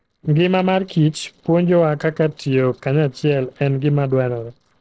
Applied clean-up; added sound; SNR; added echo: neural separator model SepFormer DNS4.